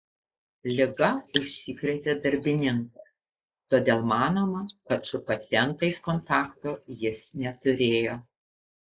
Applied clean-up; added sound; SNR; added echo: neural mask model Resemble Enhance denoiser.